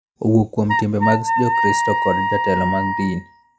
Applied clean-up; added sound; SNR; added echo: classical method log-MMSE.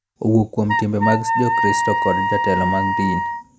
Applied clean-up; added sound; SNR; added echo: none; Wind instrument, woodwind instrument; 0 dB; none.